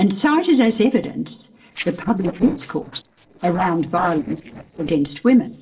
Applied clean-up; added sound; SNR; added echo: neural separator model SepFormer DNS4.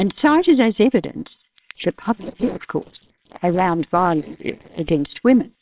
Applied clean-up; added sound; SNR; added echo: neural separator model SepFormer WHAMR!.